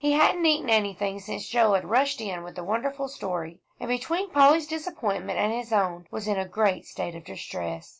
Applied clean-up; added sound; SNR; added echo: none; none; none; none.